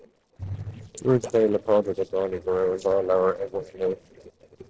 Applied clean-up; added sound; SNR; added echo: neural separator model SepFormer DNS4.